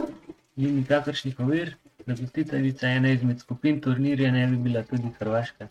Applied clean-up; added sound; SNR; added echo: neural mask model RNNoise.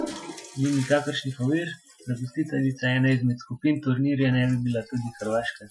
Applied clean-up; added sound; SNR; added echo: classical method Wiener filter.